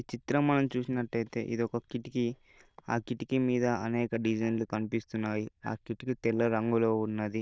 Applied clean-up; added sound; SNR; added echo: neural diffusion model UNIVERSE++.